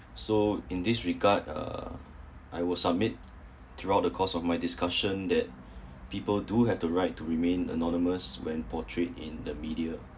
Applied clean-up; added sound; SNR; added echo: none; none; none; none.